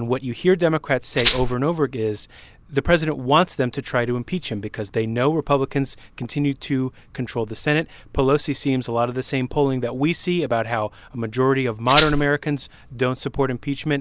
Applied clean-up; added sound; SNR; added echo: none; Rattle (instrument); 0 dB; none.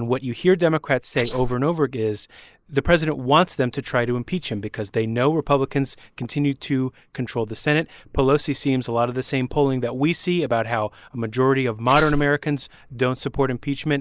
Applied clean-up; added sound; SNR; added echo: neural mask model Resemble Enhance denoiser.